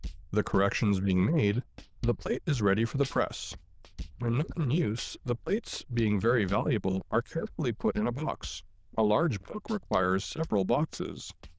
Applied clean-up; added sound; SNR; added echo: neural diffusion model UNIVERSE++.